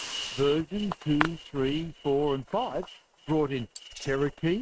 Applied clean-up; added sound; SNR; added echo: neural mask model RNNoise.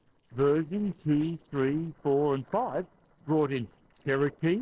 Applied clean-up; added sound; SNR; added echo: neural separator model SepFormer DNS4.